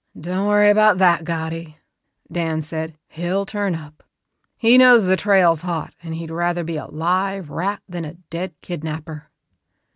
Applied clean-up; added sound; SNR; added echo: none; none; none; none.